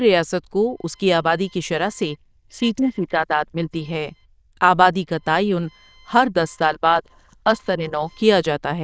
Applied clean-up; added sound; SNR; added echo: neural diffusion model UNIVERSE++.